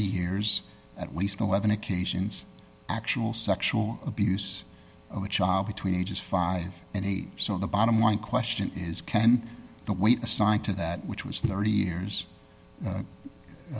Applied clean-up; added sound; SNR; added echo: none; none; none; none.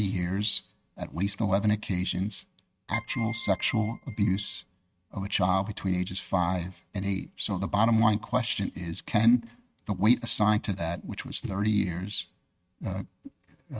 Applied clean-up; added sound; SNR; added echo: neural mask model RNNoise.